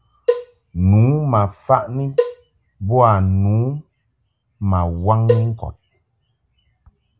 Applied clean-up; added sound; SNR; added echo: none; Cowbell; 6 dB; none.